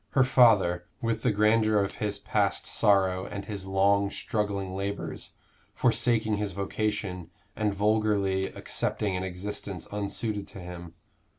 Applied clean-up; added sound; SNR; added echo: none; Rattle (instrument); 15 dB; none.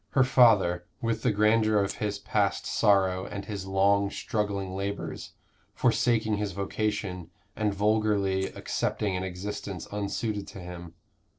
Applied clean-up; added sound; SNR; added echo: neural separator model SepFormer DNS4.